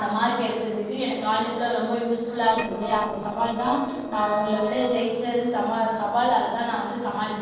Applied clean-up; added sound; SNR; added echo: neural separator model SepFormer DNS4.